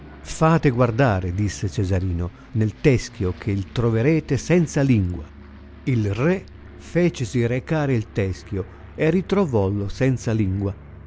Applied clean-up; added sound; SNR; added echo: none; Musical instrument + Aircraft; 20 dB; none.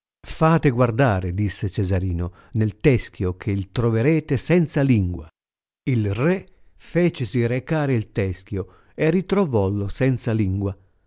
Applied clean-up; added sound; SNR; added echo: none; none; none; none.